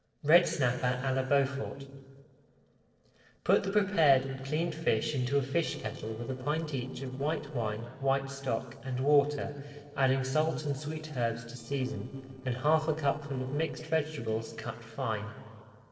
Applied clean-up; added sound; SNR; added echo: neural separator model SepFormer DNS4.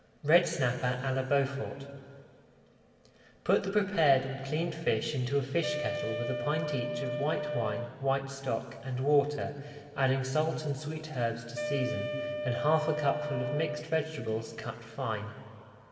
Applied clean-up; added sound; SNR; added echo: none; Wind instrument, woodwind instrument; 5 dB; reverberation time 2.3 s.